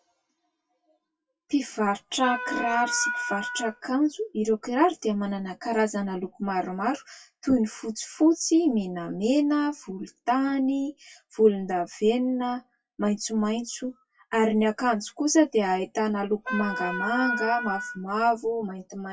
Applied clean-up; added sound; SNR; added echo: classical method WPE with log-MMSE.